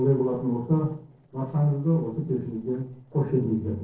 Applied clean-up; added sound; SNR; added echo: neural separator model SepFormer DNS4.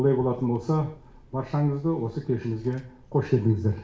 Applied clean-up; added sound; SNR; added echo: none; none; none; none.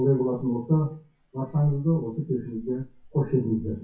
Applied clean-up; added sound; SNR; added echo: classical method WPE with log-MMSE.